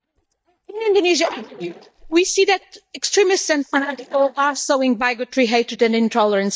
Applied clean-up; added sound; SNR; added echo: neural mask model DeepFilterNet 3.